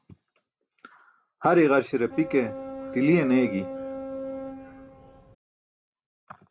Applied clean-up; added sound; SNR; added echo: none; Boat, Water vehicle; 9 dB; none.